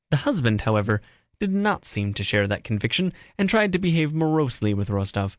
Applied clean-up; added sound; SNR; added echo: none; none; none; none.